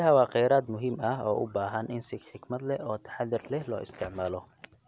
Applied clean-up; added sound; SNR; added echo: none; none; none; none.